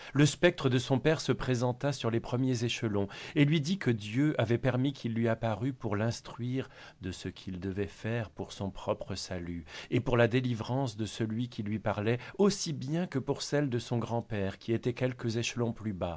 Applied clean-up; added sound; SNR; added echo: none; none; none; none.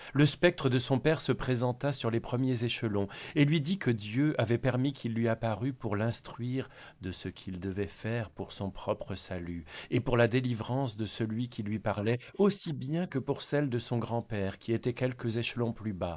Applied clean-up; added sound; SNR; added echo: neural mask model Resemble Enhance denoiser.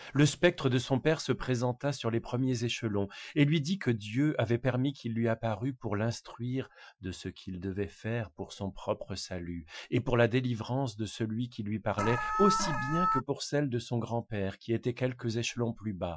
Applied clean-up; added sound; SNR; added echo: classical method Wiener filter.